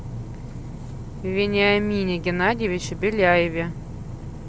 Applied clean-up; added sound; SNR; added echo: none; none; none; none.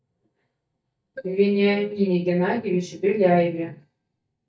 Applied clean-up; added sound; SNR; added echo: neural mask model DeepFilterNet 3.